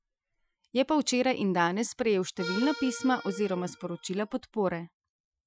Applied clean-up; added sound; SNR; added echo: classical method Wiener filter.